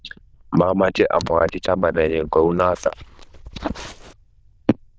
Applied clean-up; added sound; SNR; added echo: neural diffusion model UNIVERSE++.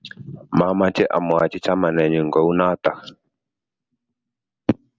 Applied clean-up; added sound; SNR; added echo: none; none; none; none.